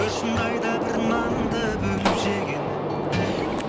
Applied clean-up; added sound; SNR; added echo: none; Gunshot, gunfire; -2 dB; none.